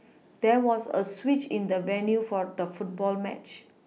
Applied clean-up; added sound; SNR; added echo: none; none; none; none.